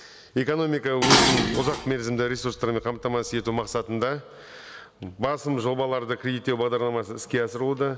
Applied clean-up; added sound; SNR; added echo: none; Dishes, pots, and pans; 0 dB; none.